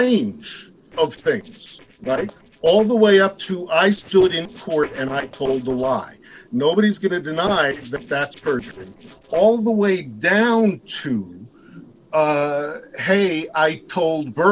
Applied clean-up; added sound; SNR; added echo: neural separator model SepFormer DNS4.